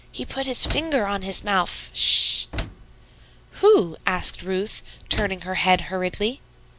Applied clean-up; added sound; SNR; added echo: none; Slam; 14 dB; none.